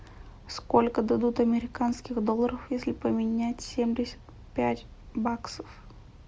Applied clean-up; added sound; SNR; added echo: none; none; none; none.